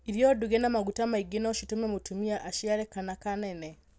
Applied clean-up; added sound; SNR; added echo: none; none; none; none.